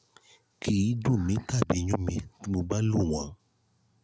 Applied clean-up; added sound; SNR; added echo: none; none; none; none.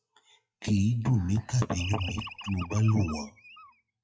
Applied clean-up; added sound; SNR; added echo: classical method WPE with log-MMSE.